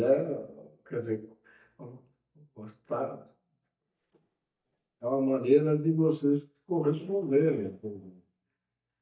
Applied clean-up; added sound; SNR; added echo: neural mask model DeepFilterNet 3.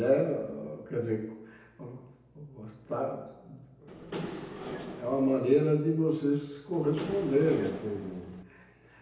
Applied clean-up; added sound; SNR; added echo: none; Engine / Mechanisms; 10 dB; reverberation time 0.9 s.